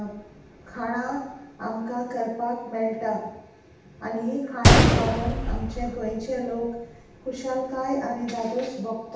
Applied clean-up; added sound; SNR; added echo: none; Gunshot, gunfire; -2 dB; reverberation time 0.9 s.